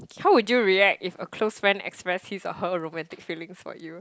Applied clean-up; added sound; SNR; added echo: none; none; none; none.